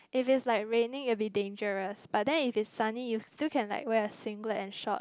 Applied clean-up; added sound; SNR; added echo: none; none; none; none.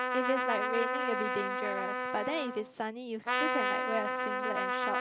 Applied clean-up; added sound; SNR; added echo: none; Trumpet; -3 dB; none.